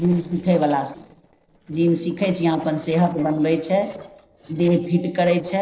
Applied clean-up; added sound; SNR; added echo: neural separator model SepFormer DNS4.